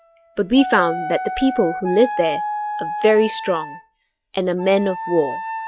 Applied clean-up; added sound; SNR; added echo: classical method log-MMSE.